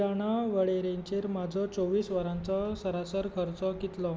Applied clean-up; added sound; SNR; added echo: none; none; none; none.